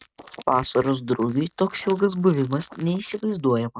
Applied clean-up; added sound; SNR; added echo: neural mask model RNNoise.